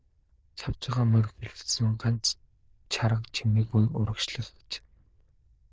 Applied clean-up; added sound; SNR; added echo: neural diffusion model UNIVERSE++.